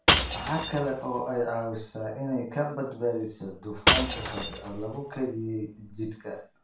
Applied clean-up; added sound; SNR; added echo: none; Shatter / Crushing; -2 dB; reverberation time 0.3 s.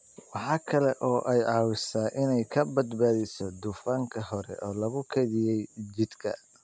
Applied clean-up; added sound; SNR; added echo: none; none; none; none.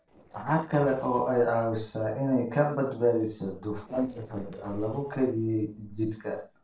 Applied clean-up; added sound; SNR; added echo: neural separator model SepFormer DNS4.